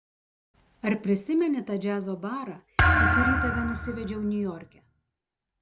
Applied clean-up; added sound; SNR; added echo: none; Thump, thud; -4 dB; none.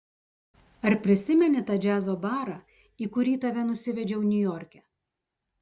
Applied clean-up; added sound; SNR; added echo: none; none; none; none.